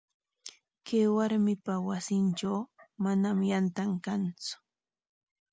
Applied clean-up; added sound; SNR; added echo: none; none; none; none.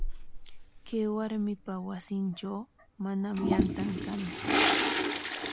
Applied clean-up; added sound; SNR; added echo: none; Toilet flush; -3 dB; none.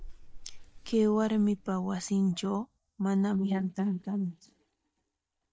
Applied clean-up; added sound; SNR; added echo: neural mask model DeepFilterNet 3.